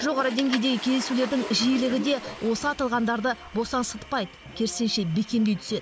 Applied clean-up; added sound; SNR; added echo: none; Toilet flush / Water; 13 dB; none.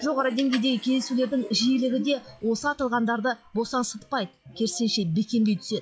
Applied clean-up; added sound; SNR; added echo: classical method log-MMSE.